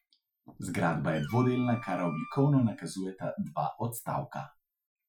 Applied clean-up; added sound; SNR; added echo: classical method Wiener filter.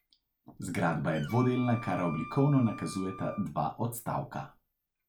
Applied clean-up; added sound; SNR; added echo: none; Wind instrument, woodwind instrument; 15 dB; none.